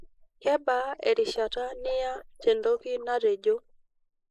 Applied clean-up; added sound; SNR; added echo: neural mask model Resemble Enhance denoiser.